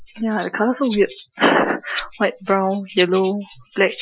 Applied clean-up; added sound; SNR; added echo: classical method Wiener filter.